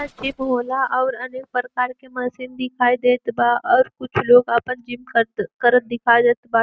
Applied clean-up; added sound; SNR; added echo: neural mask model RNNoise.